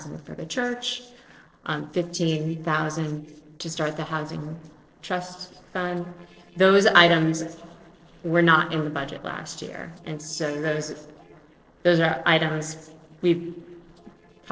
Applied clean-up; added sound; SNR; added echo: neural separator model SepFormer DNS4.